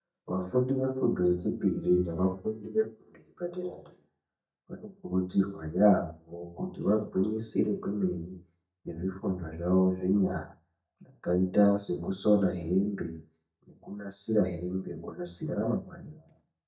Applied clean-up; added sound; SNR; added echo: neural mask model DeepFilterNet 3.